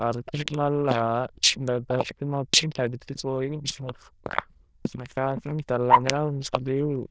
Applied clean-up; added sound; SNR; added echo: neural diffusion model UNIVERSE++.